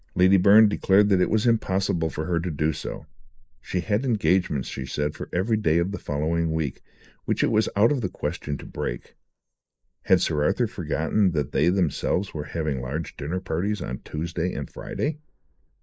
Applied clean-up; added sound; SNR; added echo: neural mask model Resemble Enhance denoiser.